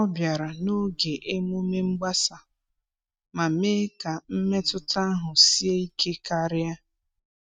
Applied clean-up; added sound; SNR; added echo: neural mask model RNNoise.